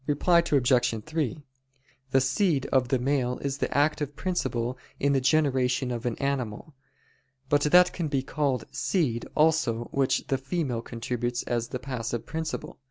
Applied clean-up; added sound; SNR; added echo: none; none; none; none.